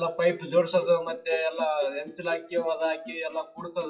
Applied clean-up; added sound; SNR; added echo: classical method WPE with log-MMSE.